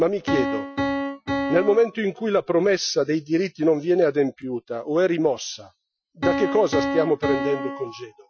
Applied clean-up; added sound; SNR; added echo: classical method Wiener filter.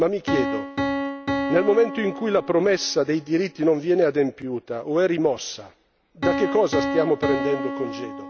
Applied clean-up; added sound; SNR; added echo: none; Piano; 6 dB; none.